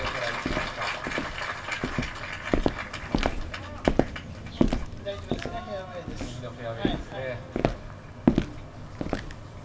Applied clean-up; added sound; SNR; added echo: none; Walk, footsteps; -5 dB; reverberation time 2.5 s.